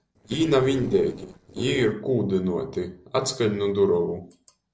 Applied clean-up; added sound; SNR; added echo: neural separator model SepFormer DNS4.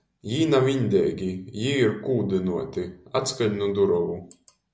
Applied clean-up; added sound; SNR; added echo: none; none; none; none.